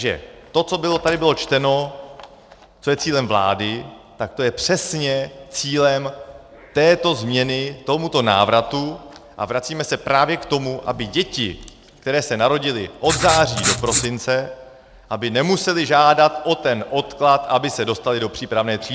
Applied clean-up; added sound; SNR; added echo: none; Writing; 2 dB; none.